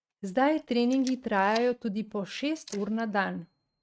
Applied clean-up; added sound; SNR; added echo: neural mask model RNNoise.